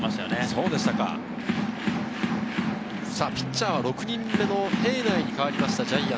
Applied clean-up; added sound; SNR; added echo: none; Acoustic guitar; 16 dB; none.